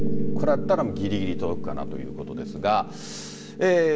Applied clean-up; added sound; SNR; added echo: none; Piano; 1 dB; none.